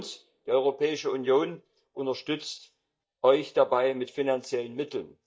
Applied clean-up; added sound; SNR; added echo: neural mask model DeepFilterNet 3.